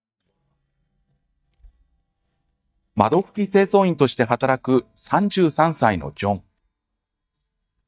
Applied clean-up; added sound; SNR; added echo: neural mask model DeepFilterNet 3.